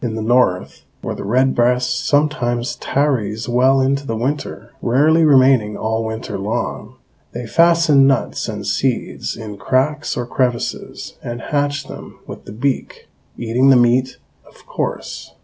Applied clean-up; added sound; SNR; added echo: none; none; none; none.